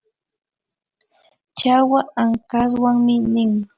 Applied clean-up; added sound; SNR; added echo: none; none; none; none.